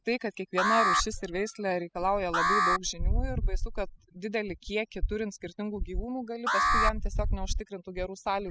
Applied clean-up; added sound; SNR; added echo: classical method spectral subtraction.